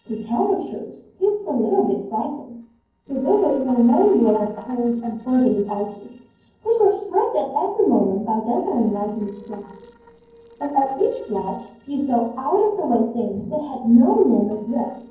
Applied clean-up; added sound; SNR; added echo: neural separator model SepFormer DNS4.